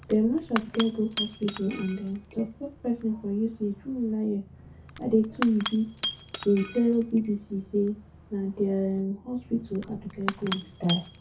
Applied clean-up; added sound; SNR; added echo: none; Shatter / Crushing; 12 dB; reverberation time 0.3 s.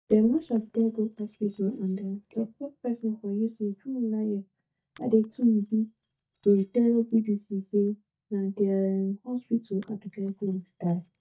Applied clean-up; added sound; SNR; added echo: neural mask model DeepFilterNet 3.